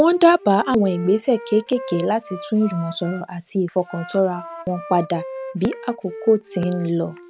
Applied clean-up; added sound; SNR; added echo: none; Wind instrument, woodwind instrument; 15 dB; none.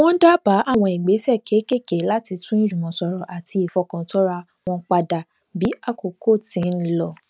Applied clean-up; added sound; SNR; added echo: none; none; none; none.